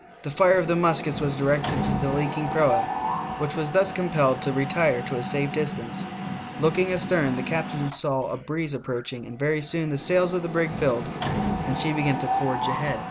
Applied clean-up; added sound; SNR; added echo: none; Mechanisms; 5 dB; none.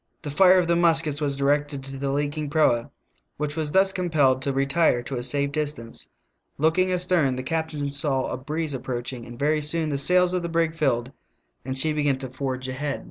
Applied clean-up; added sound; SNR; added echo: none; none; none; none.